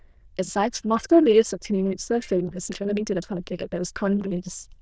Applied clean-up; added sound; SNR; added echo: neural diffusion model UNIVERSE++.